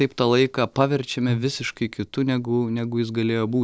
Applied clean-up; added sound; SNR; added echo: neural separator model SepFormer DNS4.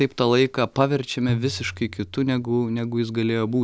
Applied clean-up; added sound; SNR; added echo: none; Tabla; 13 dB; none.